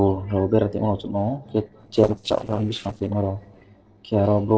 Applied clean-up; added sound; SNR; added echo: neural separator model SepFormer DNS4.